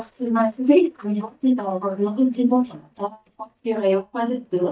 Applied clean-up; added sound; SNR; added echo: neural mask model DeepFilterNet 3.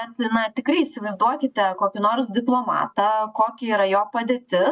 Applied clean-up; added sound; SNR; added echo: none; none; none; none.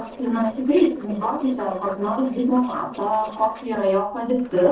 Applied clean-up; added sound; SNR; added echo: neural separator model SepFormer DNS4.